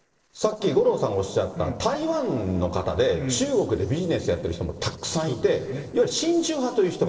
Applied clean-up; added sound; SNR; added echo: neural separator model SepFormer DNS4.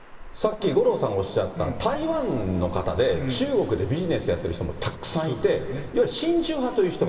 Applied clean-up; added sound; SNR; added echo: none; Water; 15 dB; reverberation time 2.7 s.